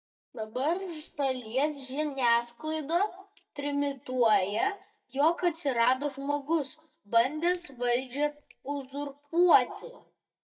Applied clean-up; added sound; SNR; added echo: neural mask model DeepFilterNet 3.